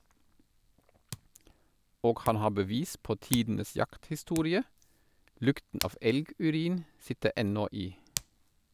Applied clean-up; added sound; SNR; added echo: none; Hands; 13 dB; none.